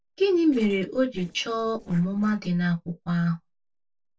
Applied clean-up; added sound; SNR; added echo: neural separator model SepFormer DNS4.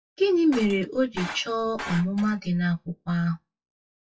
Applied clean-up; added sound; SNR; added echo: classical method WPE with log-MMSE.